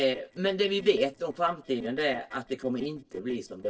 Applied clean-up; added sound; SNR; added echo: neural separator model SepFormer DNS4.